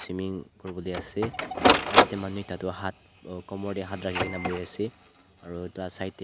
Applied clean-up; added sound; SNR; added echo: none; Printer; -5 dB; none.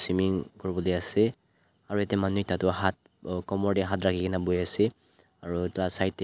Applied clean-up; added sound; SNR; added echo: none; none; none; none.